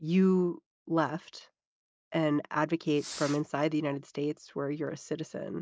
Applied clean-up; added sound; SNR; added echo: neural mask model DeepFilterNet 3.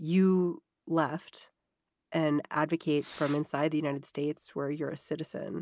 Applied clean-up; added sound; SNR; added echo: none; Fireworks; 18 dB; none.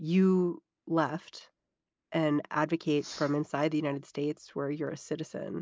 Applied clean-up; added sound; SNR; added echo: neural mask model Resemble Enhance denoiser.